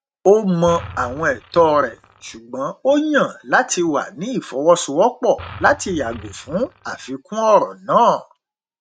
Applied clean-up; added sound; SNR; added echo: neural mask model RNNoise.